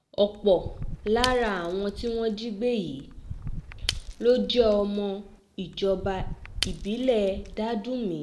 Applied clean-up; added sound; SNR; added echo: none; Shatter / Crushing; 10 dB; none.